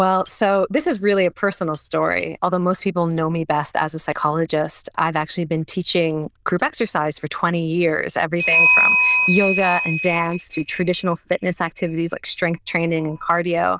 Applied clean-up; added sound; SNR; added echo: neural diffusion model UNIVERSE++.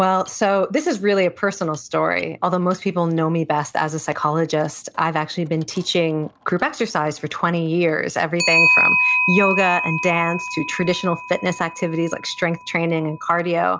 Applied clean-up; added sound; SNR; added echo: none; Clock; 5 dB; none.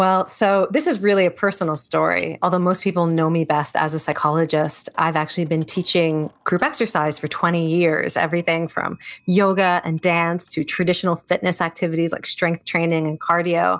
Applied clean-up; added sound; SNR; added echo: neural mask model DeepFilterNet 3.